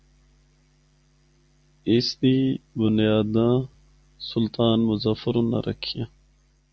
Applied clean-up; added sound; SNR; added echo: none; none; none; none.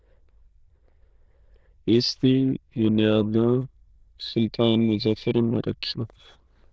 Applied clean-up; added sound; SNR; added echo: neural diffusion model UNIVERSE++.